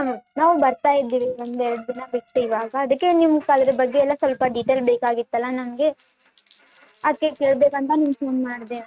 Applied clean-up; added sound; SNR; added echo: neural mask model RNNoise.